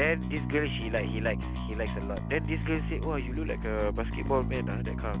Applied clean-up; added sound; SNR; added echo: none; Bass guitar; -1 dB; none.